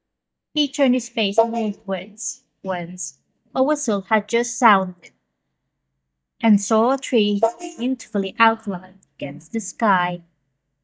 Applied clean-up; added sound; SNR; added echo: neural mask model DeepFilterNet 3.